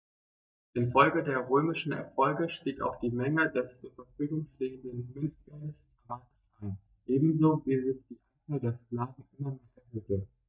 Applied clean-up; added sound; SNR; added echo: neural mask model DeepFilterNet 3.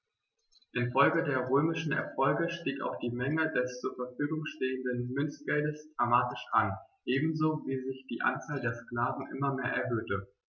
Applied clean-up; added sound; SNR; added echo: none; none; none; none.